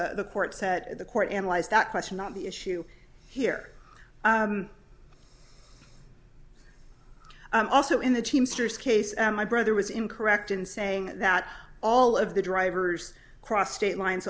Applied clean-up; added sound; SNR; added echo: none; none; none; none.